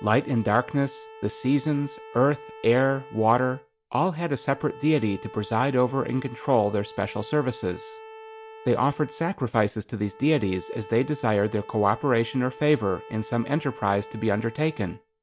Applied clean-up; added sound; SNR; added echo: none; Bowed string instrument; 18 dB; none.